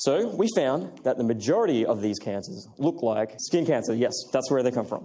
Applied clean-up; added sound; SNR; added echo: none; none; none; none.